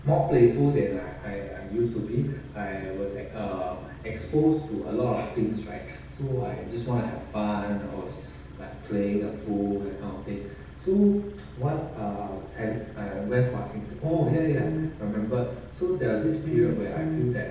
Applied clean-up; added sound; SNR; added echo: none; Idling / Car; 16 dB; reverberation time 0.9 s.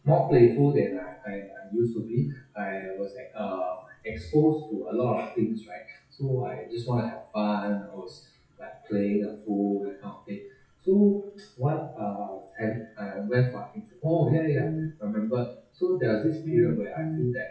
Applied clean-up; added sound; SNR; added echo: classical method WPE with log-MMSE.